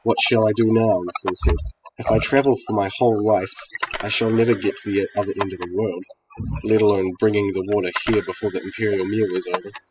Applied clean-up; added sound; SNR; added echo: classical method spectral subtraction.